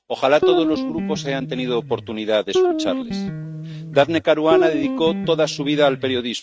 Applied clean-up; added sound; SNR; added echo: neural mask model RNNoise.